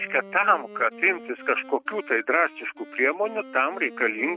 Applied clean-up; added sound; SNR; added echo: neural mask model RNNoise.